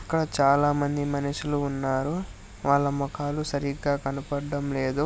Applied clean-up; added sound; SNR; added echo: none; none; none; none.